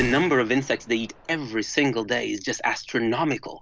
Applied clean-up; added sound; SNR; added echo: none; Gunshot, gunfire; 19 dB; none.